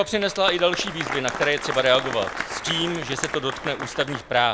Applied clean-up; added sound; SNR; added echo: none; Applause; 7 dB; none.